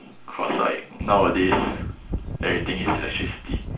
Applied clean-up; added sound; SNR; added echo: none; Wind; 6 dB; reverberation time 0.3 s.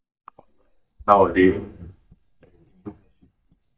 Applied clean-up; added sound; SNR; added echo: neural mask model DeepFilterNet 3.